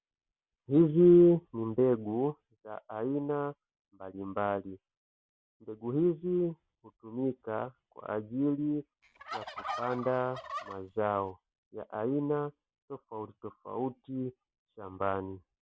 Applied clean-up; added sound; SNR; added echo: none; Fowl; 11 dB; none.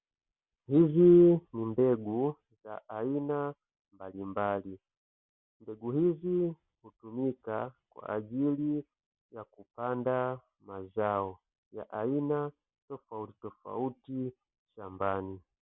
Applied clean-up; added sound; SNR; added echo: none; none; none; none.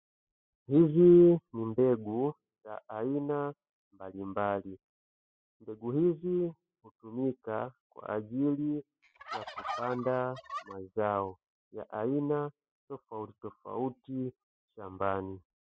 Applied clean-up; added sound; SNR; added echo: classical method spectral subtraction.